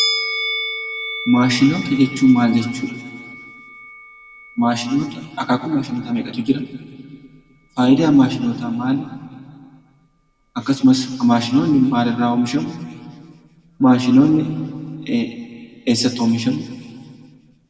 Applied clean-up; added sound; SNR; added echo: none; Musical instrument; 13 dB; reverberation time 1.8 s.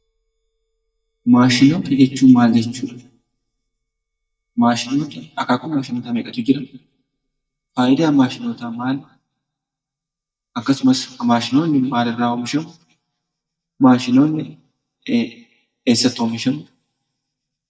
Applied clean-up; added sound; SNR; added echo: neural mask model DeepFilterNet 3.